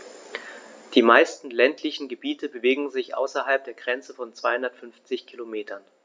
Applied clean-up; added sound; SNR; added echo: none; none; none; none.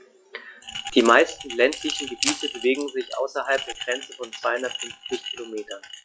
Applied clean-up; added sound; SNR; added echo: classical method log-MMSE.